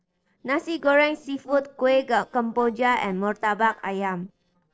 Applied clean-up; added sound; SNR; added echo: neural separator model SepFormer DNS4.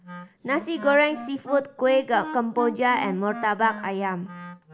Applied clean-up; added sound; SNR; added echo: none; Wind instrument, woodwind instrument; 13 dB; none.